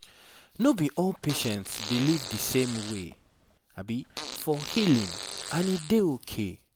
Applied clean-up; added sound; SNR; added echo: none; Fart; 10 dB; none.